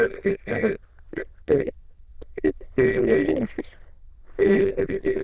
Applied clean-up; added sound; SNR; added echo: neural diffusion model UNIVERSE++.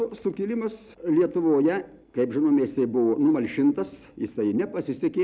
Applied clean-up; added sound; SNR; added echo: none; none; none; none.